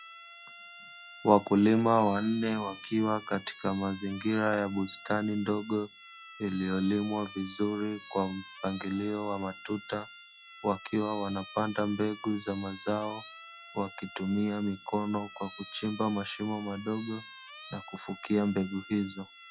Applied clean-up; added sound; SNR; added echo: classical method log-MMSE.